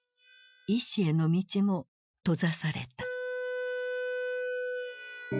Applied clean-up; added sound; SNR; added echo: classical method Wiener filter.